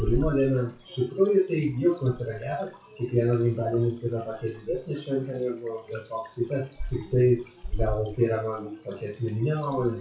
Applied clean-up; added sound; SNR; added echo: classical method WPE with log-MMSE.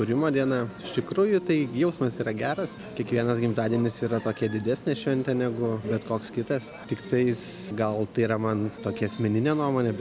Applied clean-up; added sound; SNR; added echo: none; none; none; none.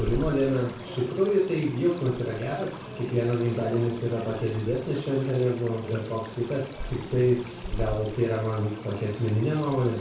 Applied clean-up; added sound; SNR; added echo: none; Stream; 12 dB; reverberation time 0.4 s.